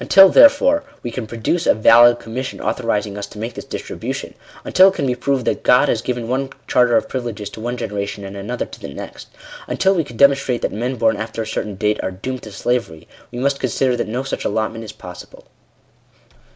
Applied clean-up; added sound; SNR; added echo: none; none; none; none.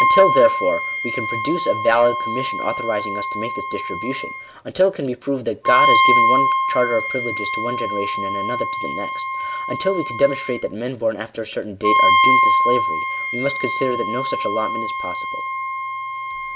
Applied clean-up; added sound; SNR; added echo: none; Wind instrument, woodwind instrument; -2 dB; none.